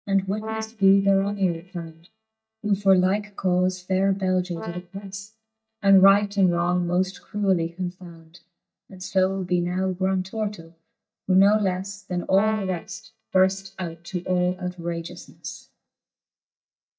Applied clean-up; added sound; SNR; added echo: neural mask model DeepFilterNet 3.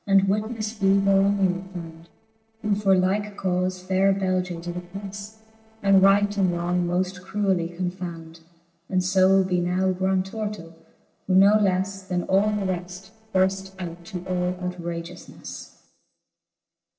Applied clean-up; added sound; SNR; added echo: neural separator model SepFormer DNS4.